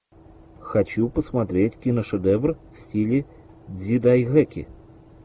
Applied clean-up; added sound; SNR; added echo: none; none; none; none.